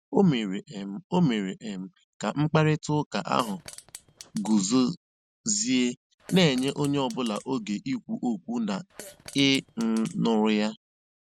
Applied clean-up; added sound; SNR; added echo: none; Fart; 20 dB; none.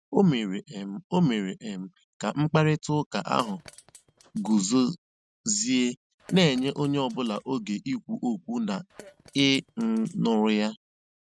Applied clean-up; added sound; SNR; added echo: neural mask model RNNoise.